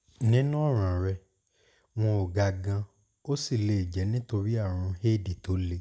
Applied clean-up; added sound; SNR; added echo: none; none; none; none.